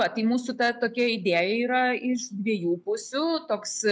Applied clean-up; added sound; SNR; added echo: none; none; none; none.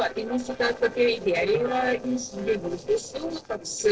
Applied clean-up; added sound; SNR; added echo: neural separator model SepFormer DNS4.